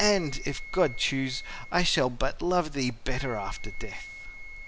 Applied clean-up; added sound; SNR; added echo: none; Wind instrument, woodwind instrument; 17 dB; none.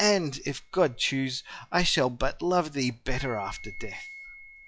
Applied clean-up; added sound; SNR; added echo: classical method log-MMSE.